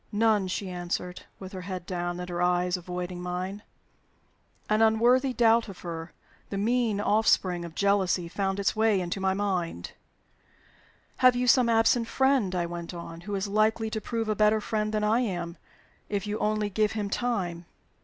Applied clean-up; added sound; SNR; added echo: none; none; none; none.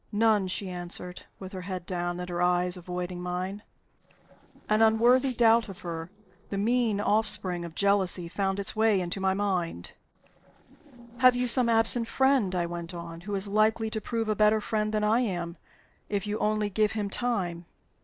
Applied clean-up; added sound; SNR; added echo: neural separator model SepFormer DNS4.